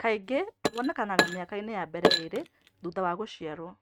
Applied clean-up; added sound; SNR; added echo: neural mask model RNNoise.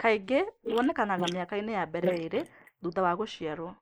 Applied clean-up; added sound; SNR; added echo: neural mask model Resemble Enhance denoiser.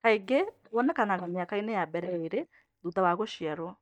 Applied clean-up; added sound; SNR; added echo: neural mask model DeepFilterNet 3.